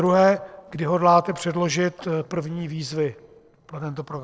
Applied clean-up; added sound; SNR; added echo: neural separator model SepFormer DNS4.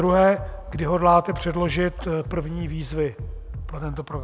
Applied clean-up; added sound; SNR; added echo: none; Bass drum; 11 dB; none.